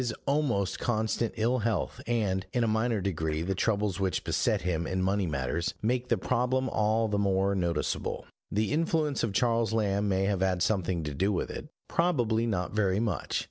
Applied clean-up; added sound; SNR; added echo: neural separator model SepFormer DNS4.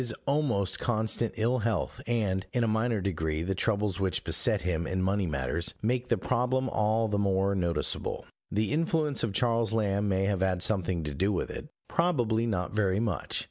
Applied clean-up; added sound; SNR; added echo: none; none; none; none.